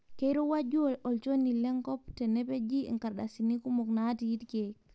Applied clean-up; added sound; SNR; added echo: none; none; none; none.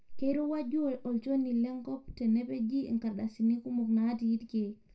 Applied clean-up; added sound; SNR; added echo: none; none; none; reverberation time 0.2 s.